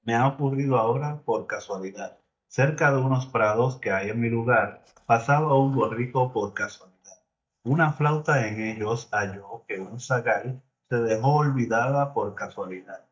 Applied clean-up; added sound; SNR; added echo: neural mask model DeepFilterNet 3.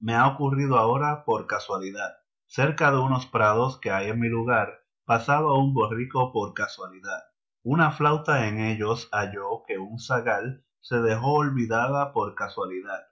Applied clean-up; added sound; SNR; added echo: none; none; none; none.